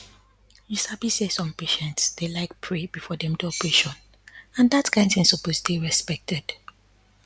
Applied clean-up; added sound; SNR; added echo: none; none; none; none.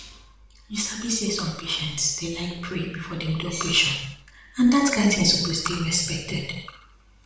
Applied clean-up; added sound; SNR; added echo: none; none; none; reverberation time 0.7 s.